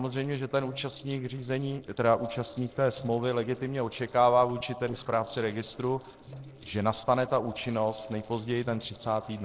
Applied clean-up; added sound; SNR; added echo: neural separator model SepFormer DNS4.